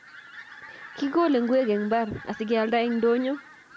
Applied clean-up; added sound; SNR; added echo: none; Fowl; 18 dB; none.